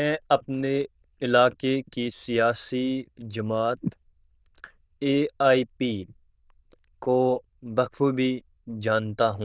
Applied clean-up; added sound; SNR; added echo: neural diffusion model UNIVERSE++.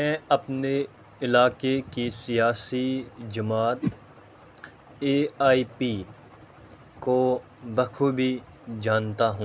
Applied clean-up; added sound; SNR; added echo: none; Whoosh, swoosh, swish; 4 dB; none.